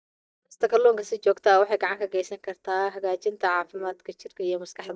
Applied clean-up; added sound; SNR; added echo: neural mask model DeepFilterNet 3.